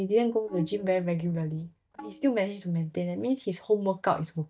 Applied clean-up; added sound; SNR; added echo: neural mask model DeepFilterNet 3.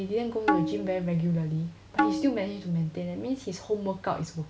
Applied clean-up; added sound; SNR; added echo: none; Tabla; 2 dB; none.